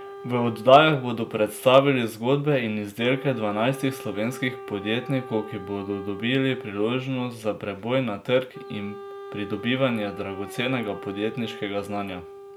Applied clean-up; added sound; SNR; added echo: none; Wind instrument, woodwind instrument; 15 dB; none.